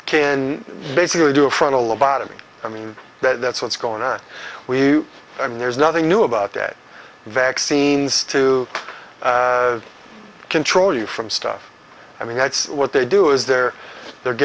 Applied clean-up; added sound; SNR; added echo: none; none; none; none.